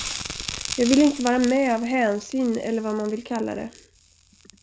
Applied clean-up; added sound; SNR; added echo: none; Crackle; 12 dB; none.